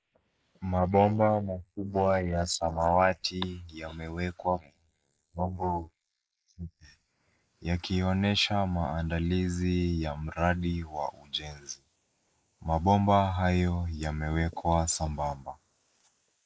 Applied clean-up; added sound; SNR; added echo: neural mask model Resemble Enhance denoiser.